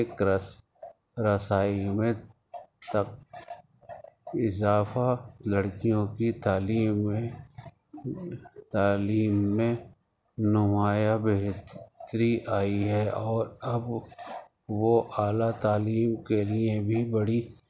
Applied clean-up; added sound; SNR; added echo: none; none; none; none.